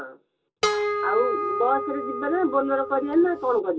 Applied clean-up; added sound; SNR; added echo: none; Harp; 3 dB; reverberation time 0.2 s.